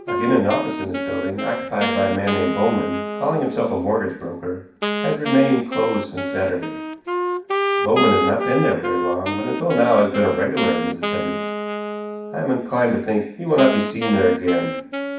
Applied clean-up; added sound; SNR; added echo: none; Wind instrument, woodwind instrument; 4 dB; reverberation time 0.6 s.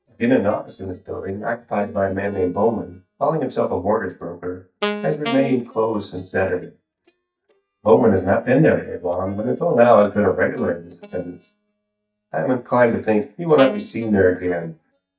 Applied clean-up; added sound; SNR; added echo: neural mask model DeepFilterNet 3.